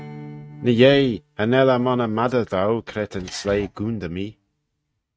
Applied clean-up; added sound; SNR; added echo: neural mask model RNNoise.